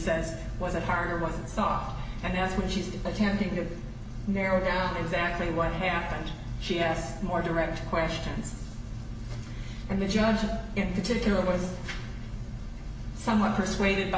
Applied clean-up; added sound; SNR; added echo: none; none; none; reverberation time 0.7 s.